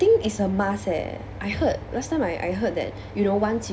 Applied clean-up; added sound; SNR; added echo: none; none; none; none.